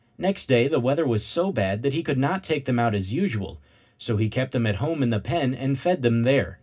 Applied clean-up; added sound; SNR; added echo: none; none; none; reverberation time 0.4 s.